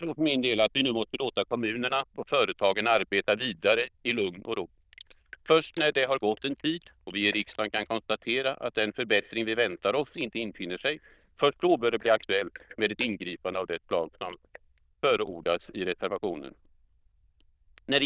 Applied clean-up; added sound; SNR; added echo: neural diffusion model UNIVERSE++.